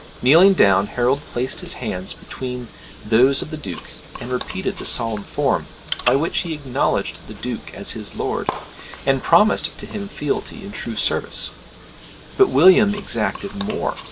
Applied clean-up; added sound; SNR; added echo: none; Bathtub (filling or washing) / Water; 15 dB; none.